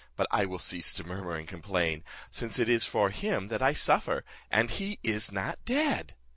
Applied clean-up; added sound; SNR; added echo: none; none; none; none.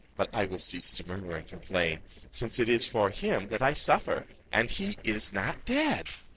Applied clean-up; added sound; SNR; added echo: neural separator model SepFormer DNS4.